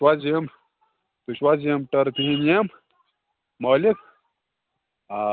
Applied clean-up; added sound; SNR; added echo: none; none; none; none.